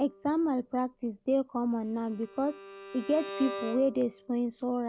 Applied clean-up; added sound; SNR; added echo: none; Bowed string instrument; 14 dB; none.